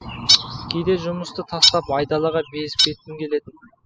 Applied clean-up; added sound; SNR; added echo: classical method spectral subtraction.